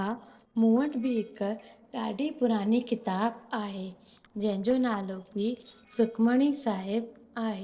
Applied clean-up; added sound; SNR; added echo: neural separator model SepFormer DNS4.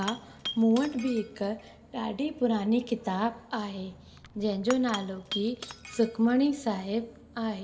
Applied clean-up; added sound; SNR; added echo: none; Shatter / Crushing; 15 dB; reverberation time 1.9 s.